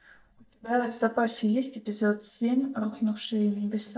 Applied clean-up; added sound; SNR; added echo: neural mask model DeepFilterNet 3.